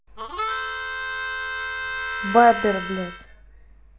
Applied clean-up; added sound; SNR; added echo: none; Harmonica; 4 dB; none.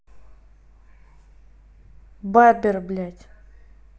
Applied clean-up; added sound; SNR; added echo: none; none; none; none.